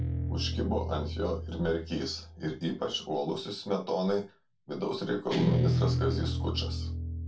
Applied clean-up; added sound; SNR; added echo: none; Guitar; 0 dB; reverberation time 0.2 s.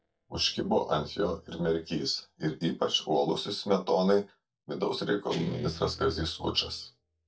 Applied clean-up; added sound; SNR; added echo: neural mask model DeepFilterNet 3.